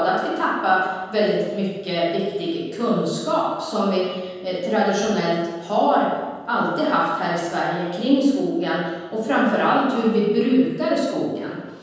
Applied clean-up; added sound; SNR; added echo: none; none; none; reverberation time 1.2 s.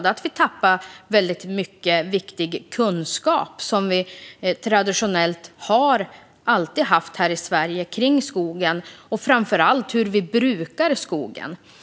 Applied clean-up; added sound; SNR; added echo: none; none; none; none.